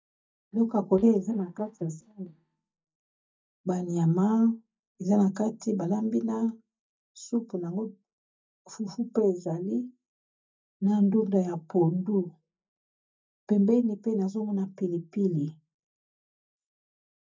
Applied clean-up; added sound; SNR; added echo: neural mask model DeepFilterNet 3.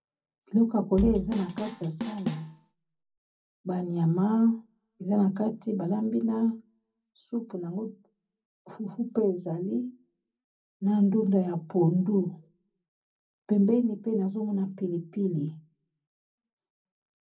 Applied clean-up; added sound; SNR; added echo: none; Drum kit; 7 dB; reverberation time 0.4 s.